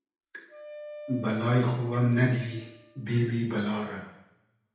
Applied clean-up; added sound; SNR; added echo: none; Wind instrument, woodwind instrument; 18 dB; reverberation time 0.8 s.